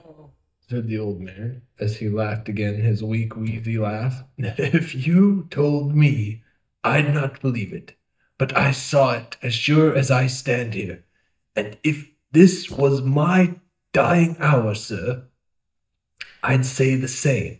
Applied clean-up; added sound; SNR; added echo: neural mask model DeepFilterNet 3.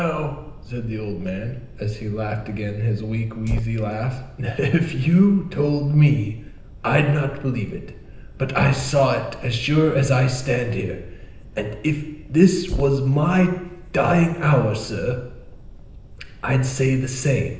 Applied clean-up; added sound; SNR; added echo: none; Fire; 15 dB; reverberation time 0.9 s.